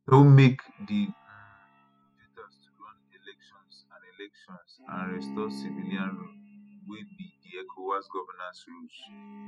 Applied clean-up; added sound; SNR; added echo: classical method spectral subtraction.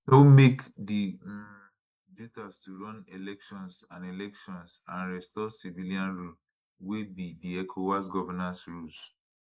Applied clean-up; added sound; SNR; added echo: neural mask model Resemble Enhance denoiser.